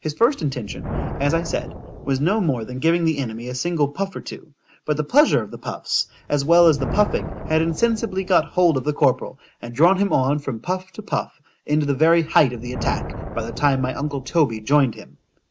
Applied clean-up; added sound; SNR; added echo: none; Thunder; 13 dB; none.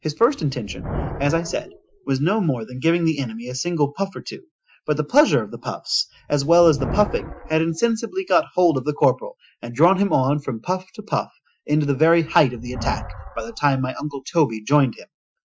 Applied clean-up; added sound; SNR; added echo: classical method Wiener filter.